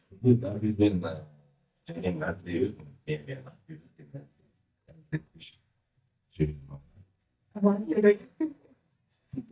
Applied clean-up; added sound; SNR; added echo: neural mask model DeepFilterNet 3.